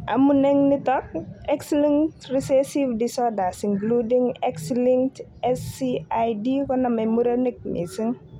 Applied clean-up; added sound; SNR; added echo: none; none; none; none.